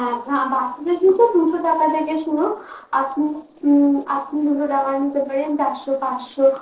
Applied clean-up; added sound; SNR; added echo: neural separator model SepFormer DNS4.